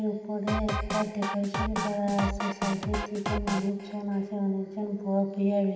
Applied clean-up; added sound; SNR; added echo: none; Drum kit; 3 dB; reverberation time 2.1 s.